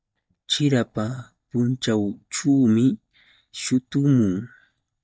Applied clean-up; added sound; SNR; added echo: neural mask model DeepFilterNet 3.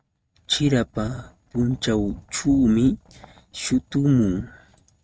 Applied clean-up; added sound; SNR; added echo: neural mask model RNNoise.